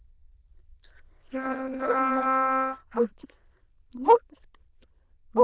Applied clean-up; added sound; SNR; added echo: neural diffusion model UNIVERSE++.